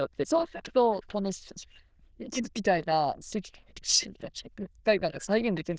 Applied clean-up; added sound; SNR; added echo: neural diffusion model UNIVERSE++.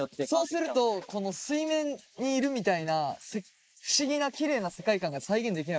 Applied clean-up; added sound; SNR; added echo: neural mask model Resemble Enhance denoiser.